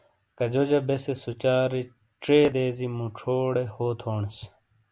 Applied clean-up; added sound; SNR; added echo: none; none; none; none.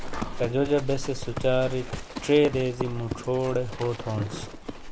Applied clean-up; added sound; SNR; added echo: none; Livestock, farm animals, working animals; 6 dB; none.